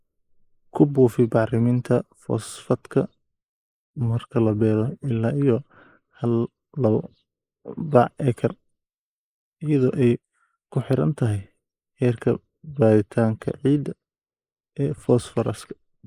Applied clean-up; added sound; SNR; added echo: neural mask model Resemble Enhance denoiser.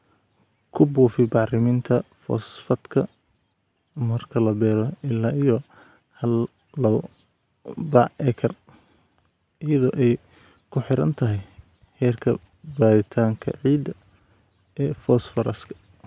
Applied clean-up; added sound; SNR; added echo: none; none; none; none.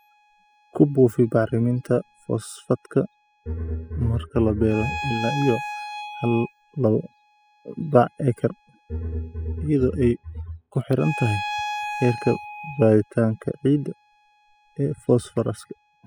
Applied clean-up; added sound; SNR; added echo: classical method spectral subtraction.